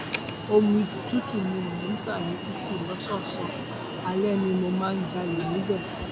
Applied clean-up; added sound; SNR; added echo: none; Alarm; 5 dB; none.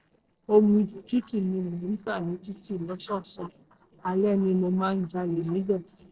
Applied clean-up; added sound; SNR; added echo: neural separator model SepFormer DNS4.